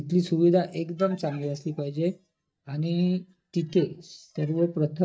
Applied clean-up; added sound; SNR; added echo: neural mask model DeepFilterNet 3.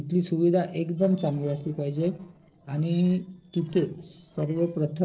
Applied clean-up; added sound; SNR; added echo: neural separator model SepFormer DNS4.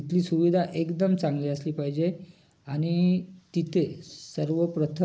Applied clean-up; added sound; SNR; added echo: none; none; none; none.